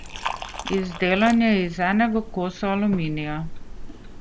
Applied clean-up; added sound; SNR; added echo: none; Liquid; 11 dB; none.